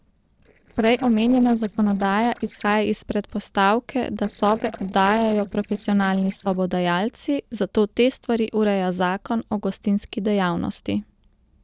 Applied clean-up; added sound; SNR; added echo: neural separator model SepFormer DNS4.